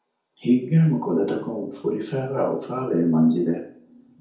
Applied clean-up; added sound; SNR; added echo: none; none; none; reverberation time 0.6 s.